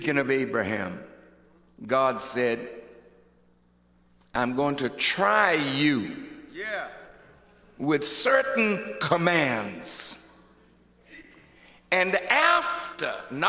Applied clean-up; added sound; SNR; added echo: neural separator model SepFormer DNS4.